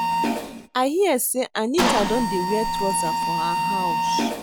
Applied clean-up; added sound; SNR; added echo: none; Mechanisms; -1 dB; none.